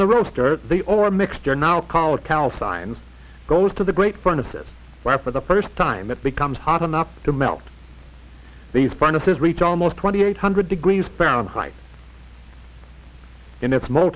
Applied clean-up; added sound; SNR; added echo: none; none; none; none.